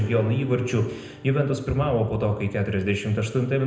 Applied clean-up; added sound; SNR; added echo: none; Guitar; 18 dB; reverberation time 0.8 s.